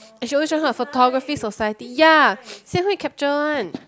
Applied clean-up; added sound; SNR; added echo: none; none; none; none.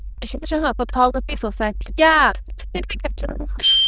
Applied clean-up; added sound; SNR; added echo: neural diffusion model UNIVERSE++.